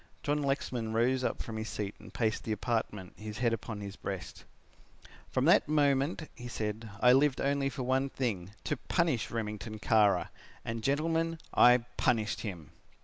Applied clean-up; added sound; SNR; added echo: none; none; none; none.